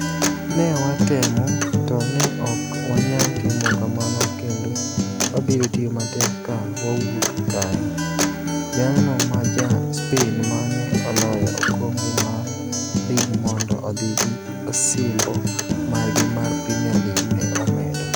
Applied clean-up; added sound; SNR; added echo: none; Acoustic guitar; -2 dB; none.